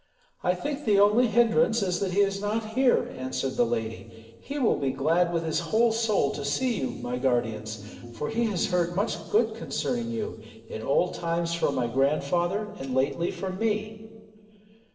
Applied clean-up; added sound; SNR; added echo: neural separator model SepFormer DNS4.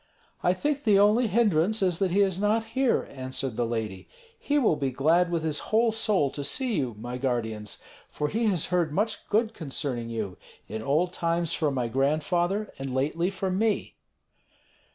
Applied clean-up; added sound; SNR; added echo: none; none; none; none.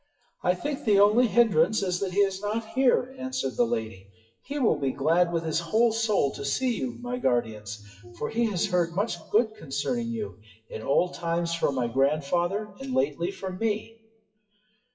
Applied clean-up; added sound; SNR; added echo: classical method WPE with log-MMSE.